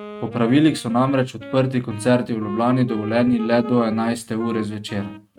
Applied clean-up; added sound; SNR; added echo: neural mask model RNNoise.